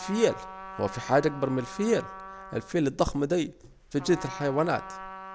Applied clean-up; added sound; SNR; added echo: none; Trumpet; 14 dB; none.